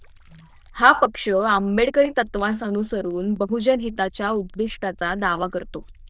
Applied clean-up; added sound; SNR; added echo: neural diffusion model UNIVERSE++.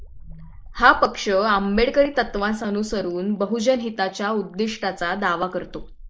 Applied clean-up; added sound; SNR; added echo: neural mask model Resemble Enhance denoiser.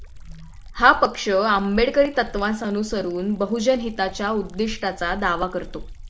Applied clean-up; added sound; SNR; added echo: none; Liquid; 14 dB; none.